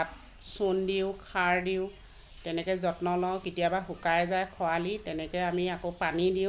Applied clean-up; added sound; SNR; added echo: none; none; none; none.